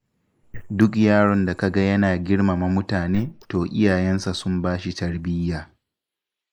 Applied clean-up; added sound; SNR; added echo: neural mask model Resemble Enhance denoiser.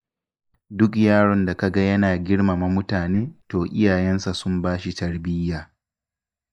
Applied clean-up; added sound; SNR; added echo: neural mask model DeepFilterNet 3.